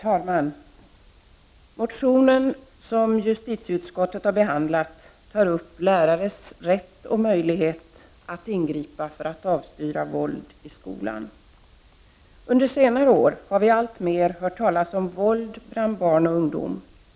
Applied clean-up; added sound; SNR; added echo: none; none; none; none.